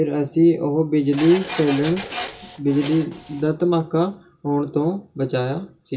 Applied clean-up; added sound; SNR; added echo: none; Printer; 9 dB; reverberation time 0.2 s.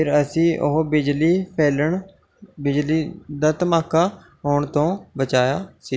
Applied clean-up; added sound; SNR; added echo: none; none; none; none.